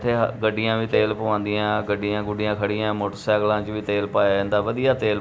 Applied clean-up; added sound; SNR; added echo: none; Cowbell; 13 dB; none.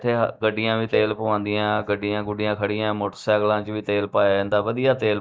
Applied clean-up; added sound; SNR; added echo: neural mask model DeepFilterNet 3.